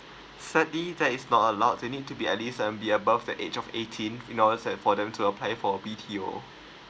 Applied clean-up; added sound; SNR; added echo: none; none; none; none.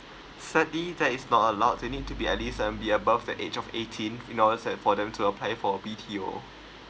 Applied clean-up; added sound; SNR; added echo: none; Stream; 17 dB; none.